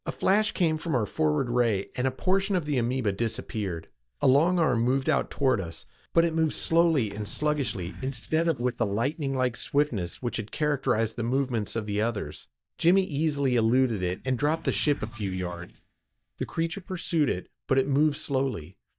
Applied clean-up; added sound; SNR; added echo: neural mask model DeepFilterNet 3.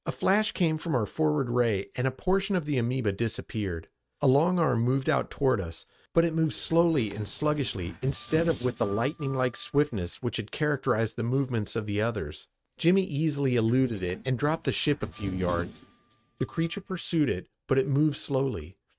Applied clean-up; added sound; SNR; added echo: neural mask model RNNoise.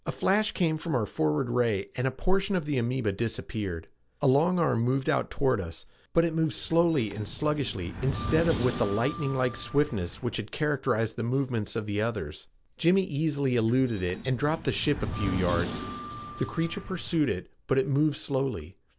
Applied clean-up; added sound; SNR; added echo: none; Sliding door; 1 dB; none.